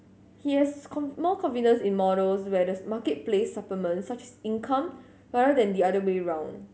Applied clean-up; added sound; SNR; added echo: none; none; none; none.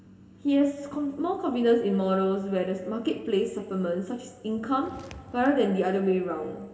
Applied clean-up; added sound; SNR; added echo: none; Walk, footsteps; 19 dB; reverberation time 2.8 s.